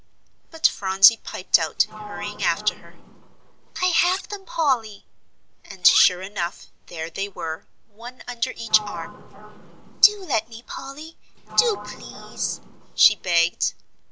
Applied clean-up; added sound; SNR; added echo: none; Sliding door + Cutlery, silverware; 14 dB; none.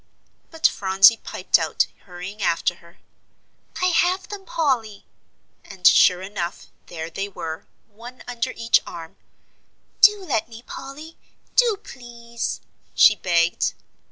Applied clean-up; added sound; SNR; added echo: none; none; none; none.